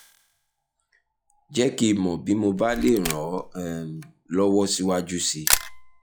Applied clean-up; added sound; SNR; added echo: classical method log-MMSE.